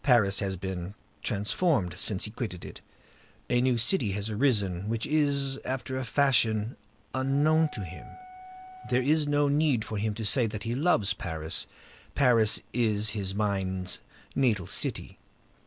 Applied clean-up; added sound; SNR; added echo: none; Wind instrument, woodwind instrument; 18 dB; none.